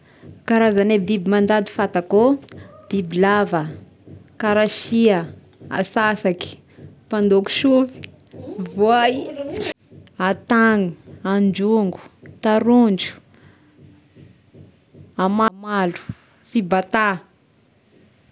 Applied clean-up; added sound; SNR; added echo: none; none; none; none.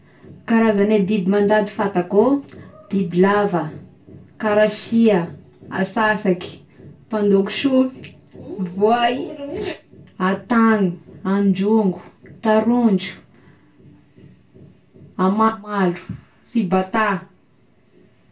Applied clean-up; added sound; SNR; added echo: none; none; none; reverberation time 0.2 s.